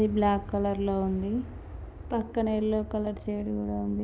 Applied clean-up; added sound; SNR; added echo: none; Aircraft; 12 dB; none.